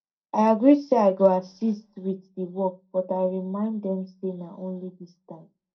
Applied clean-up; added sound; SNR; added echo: none; none; none; reverberation time 0.2 s.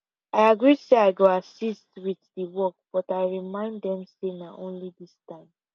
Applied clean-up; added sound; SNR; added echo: none; none; none; none.